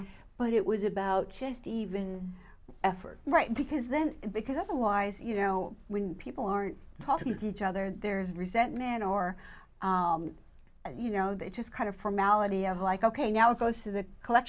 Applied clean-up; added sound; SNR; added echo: none; none; none; none.